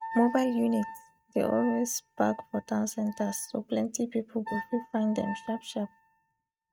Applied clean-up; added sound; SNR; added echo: neural mask model RNNoise.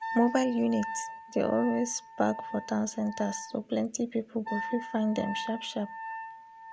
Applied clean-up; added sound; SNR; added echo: none; Wind instrument, woodwind instrument; 10 dB; none.